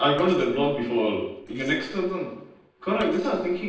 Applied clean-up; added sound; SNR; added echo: neural separator model SepFormer DNS4.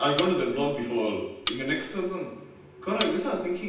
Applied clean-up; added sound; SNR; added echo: none; Cutlery, silverware; -3 dB; reverberation time 0.9 s.